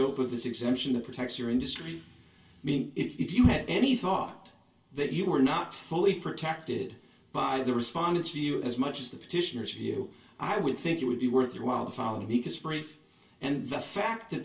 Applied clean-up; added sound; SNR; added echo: none; none; none; reverberation time 0.3 s.